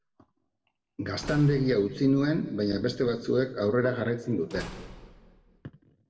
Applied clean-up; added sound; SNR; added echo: none; Slam / Wood; 19 dB; reverberation time 1.0 s.